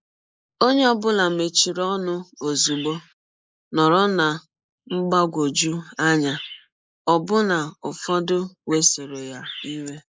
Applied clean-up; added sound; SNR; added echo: neural mask model Resemble Enhance denoiser.